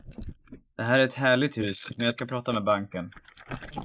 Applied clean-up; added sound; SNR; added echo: neural mask model Resemble Enhance denoiser.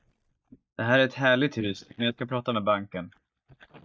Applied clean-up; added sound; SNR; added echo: neural mask model DeepFilterNet 3.